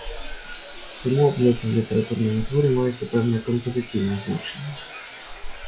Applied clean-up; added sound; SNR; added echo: classical method log-MMSE.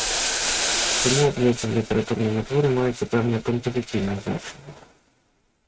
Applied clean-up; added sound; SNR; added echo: neural mask model RNNoise.